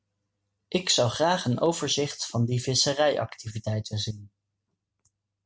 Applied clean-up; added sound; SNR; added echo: none; none; none; none.